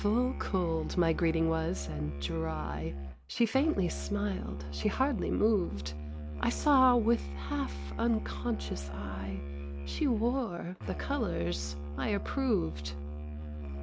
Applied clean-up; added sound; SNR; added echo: none; Musical instrument; 6 dB; none.